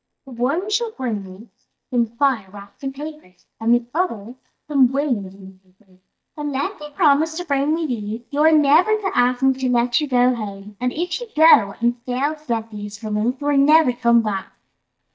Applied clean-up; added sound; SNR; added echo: neural mask model DeepFilterNet 3.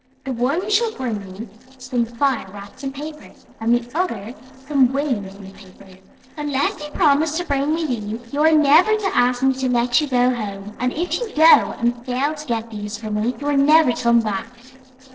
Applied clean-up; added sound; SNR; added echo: neural separator model SepFormer DNS4.